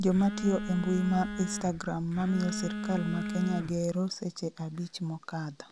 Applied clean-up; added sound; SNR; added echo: none; Telephone; 6 dB; none.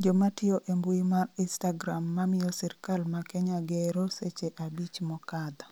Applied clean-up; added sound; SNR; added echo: none; none; none; none.